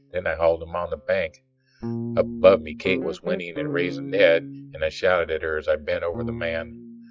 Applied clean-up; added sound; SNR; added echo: classical method log-MMSE.